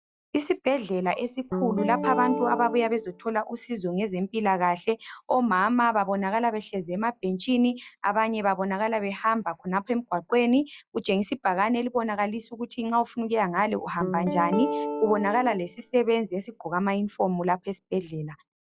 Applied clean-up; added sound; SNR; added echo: classical method log-MMSE.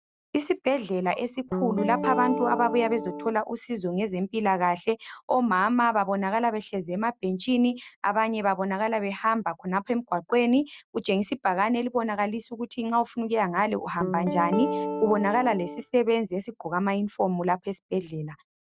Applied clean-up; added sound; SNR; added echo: neural mask model RNNoise.